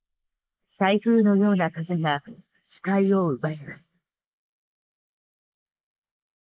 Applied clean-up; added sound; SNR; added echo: neural mask model Resemble Enhance denoiser.